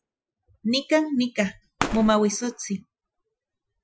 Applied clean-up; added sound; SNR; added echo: classical method Wiener filter.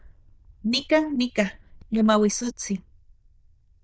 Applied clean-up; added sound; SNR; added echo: neural diffusion model UNIVERSE++.